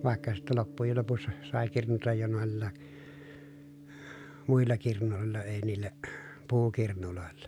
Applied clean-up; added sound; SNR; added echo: none; Gong; 18 dB; none.